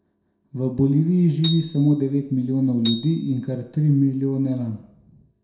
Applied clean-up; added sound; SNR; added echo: none; Piano; 14 dB; reverberation time 0.6 s.